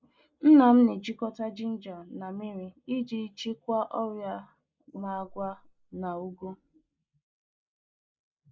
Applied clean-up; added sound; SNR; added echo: neural mask model Resemble Enhance denoiser.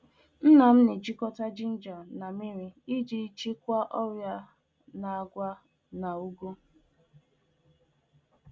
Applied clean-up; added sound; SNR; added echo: none; none; none; none.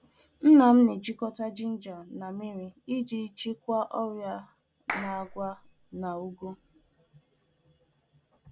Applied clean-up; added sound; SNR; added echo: none; Clapping; 11 dB; none.